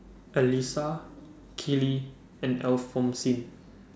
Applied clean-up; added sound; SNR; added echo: none; none; none; none.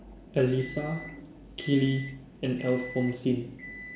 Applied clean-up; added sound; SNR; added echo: none; Microwave oven; 15 dB; reverberation time 0.7 s.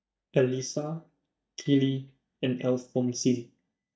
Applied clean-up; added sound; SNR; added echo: neural mask model DeepFilterNet 3.